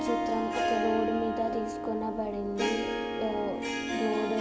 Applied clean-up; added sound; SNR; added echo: none; Harp; -1 dB; none.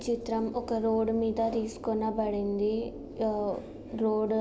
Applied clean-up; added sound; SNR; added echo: none; none; none; none.